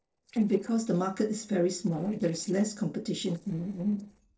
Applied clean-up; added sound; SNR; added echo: neural separator model SepFormer DNS4.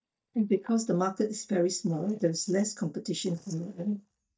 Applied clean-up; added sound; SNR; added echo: neural mask model DeepFilterNet 3.